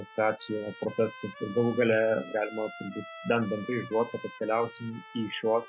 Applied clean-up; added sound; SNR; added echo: none; Trumpet; 17 dB; none.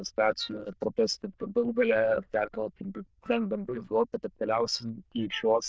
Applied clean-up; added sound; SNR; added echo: neural diffusion model UNIVERSE++.